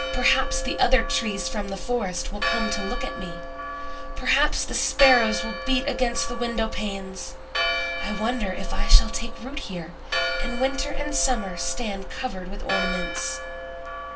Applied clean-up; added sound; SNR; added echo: none; Church bell; 8 dB; reverberation time 0.2 s.